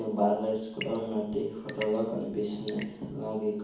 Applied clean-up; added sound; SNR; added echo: none; Drip / Sink (filling or washing) / Water tap, faucet / Water; 15 dB; reverberation time 1.2 s.